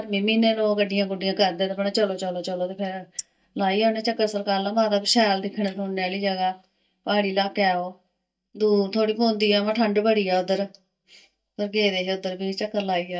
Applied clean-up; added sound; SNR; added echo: neural mask model DeepFilterNet 3.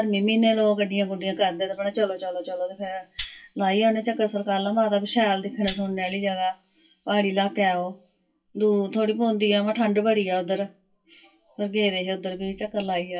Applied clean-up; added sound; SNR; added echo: classical method WPE with log-MMSE.